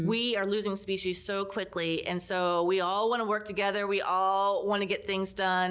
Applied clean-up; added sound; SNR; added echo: none; none; none; none.